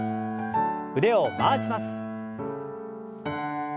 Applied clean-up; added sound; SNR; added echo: none; none; none; none.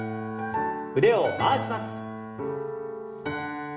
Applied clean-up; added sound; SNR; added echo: none; none; none; reverberation time 1.2 s.